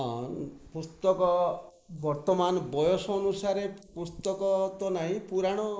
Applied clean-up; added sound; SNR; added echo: neural mask model Resemble Enhance denoiser.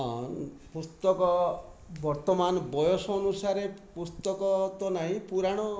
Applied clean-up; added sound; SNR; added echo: none; none; none; none.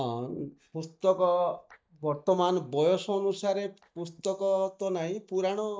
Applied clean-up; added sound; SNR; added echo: neural mask model DeepFilterNet 3.